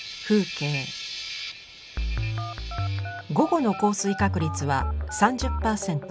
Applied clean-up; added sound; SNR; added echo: none; Telephone; 13 dB; none.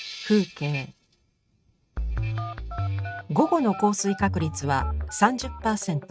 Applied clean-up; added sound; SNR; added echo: neural mask model RNNoise.